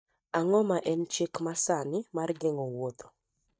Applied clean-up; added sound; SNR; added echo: neural mask model DeepFilterNet 3.